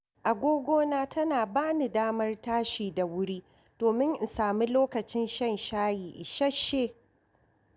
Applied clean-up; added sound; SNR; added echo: none; none; none; none.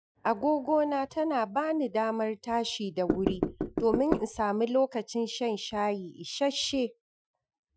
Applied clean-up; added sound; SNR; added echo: classical method Wiener filter.